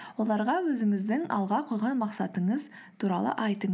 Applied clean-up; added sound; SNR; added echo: none; none; none; none.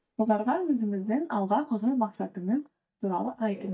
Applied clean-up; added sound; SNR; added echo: neural mask model DeepFilterNet 3.